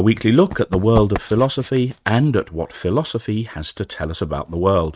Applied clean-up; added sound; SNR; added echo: neural mask model RNNoise.